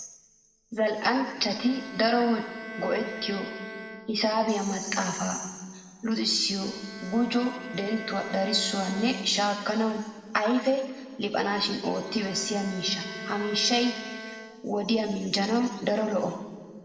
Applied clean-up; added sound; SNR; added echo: none; Bowed string instrument; 15 dB; reverberation time 1.8 s.